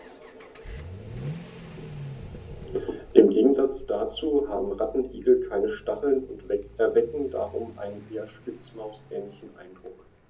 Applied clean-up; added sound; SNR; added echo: none; Accelerating, revving, vroom / Vehicle; 16 dB; reverberation time 0.3 s.